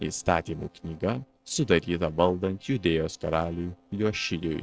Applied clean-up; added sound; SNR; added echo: neural separator model SepFormer DNS4.